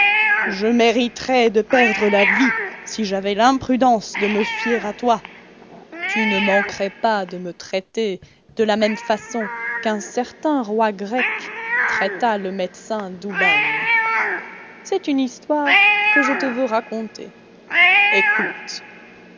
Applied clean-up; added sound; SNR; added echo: none; Cat; 1 dB; none.